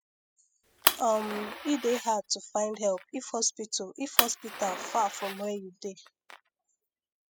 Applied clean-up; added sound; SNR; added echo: classical method spectral subtraction.